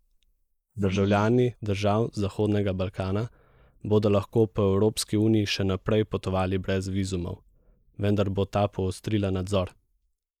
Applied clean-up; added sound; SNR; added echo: neural mask model Resemble Enhance denoiser.